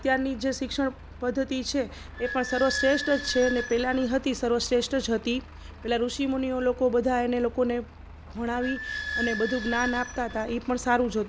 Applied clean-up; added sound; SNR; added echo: none; Squeak / Idling; 10 dB; none.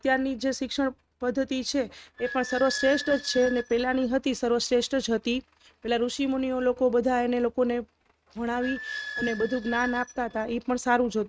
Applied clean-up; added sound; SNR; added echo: neural mask model RNNoise.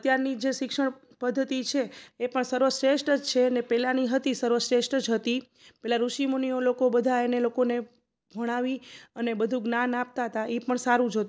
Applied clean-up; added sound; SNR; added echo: none; none; none; none.